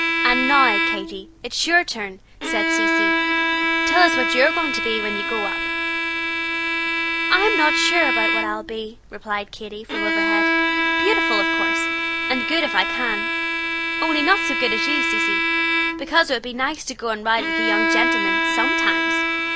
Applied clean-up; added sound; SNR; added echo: none; Bowed string instrument; -3 dB; none.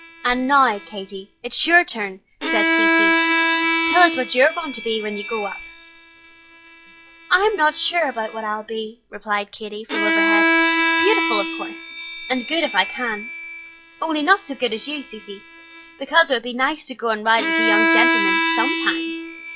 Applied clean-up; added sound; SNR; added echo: classical method log-MMSE.